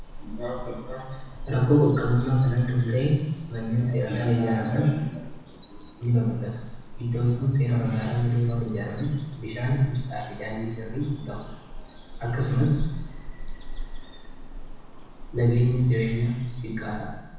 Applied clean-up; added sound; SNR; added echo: none; Bird vocalization, bird call, bird song; 11 dB; reverberation time 1.1 s.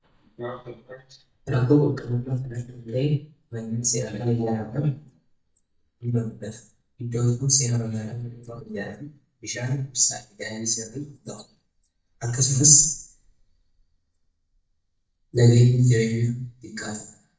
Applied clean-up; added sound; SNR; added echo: neural mask model DeepFilterNet 3.